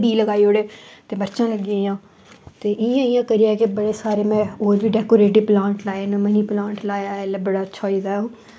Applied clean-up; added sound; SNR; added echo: none; none; none; none.